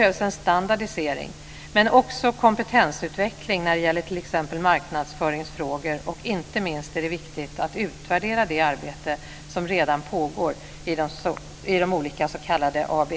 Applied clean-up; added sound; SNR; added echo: none; none; none; none.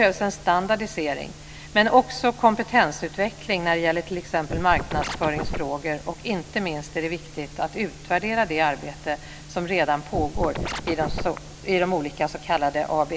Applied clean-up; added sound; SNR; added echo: none; Scratching (performance technique); 4 dB; none.